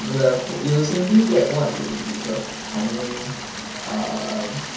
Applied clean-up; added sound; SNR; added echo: none; Stream; 10 dB; reverberation time 0.6 s.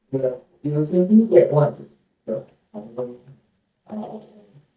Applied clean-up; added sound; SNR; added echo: neural mask model DeepFilterNet 3.